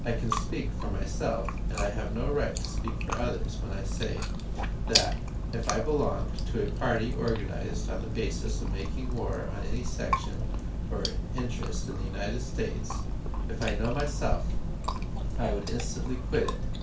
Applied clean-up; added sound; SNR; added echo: none; Chewing, mastication; -3 dB; reverberation time 0.2 s.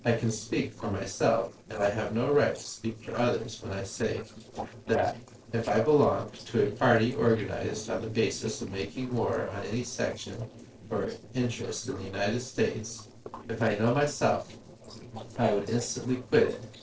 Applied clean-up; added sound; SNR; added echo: neural separator model SepFormer DNS4.